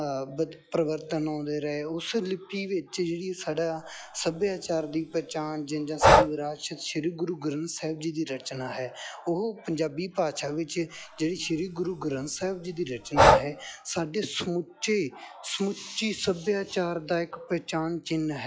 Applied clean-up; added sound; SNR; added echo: classical method log-MMSE.